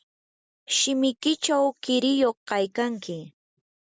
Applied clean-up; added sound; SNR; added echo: none; none; none; none.